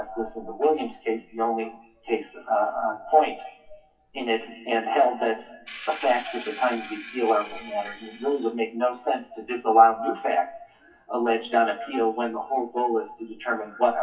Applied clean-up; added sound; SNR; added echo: classical method WPE with log-MMSE.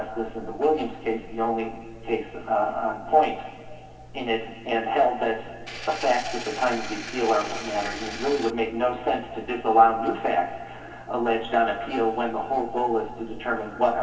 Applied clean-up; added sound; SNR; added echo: none; Engine; 11 dB; reverberation time 2.2 s.